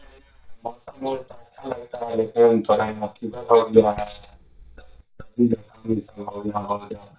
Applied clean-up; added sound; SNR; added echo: neural mask model DeepFilterNet 3.